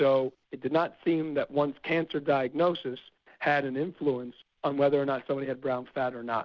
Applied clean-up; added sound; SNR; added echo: none; none; none; none.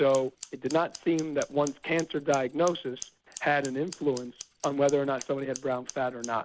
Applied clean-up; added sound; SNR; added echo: none; Scissors; 17 dB; none.